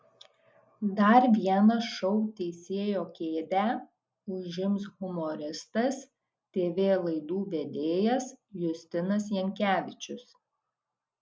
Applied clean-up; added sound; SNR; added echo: none; none; none; none.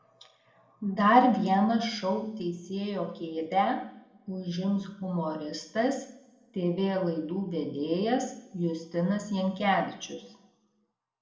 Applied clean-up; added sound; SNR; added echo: none; none; none; reverberation time 0.7 s.